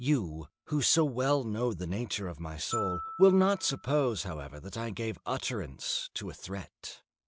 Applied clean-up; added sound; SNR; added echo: none; Glockenspiel; 15 dB; none.